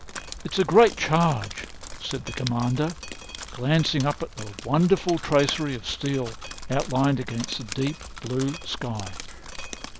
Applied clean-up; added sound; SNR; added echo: none; Drip; 11 dB; none.